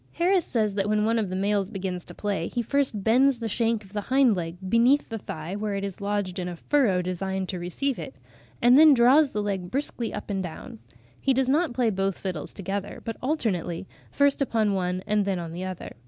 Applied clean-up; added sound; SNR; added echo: none; none; none; none.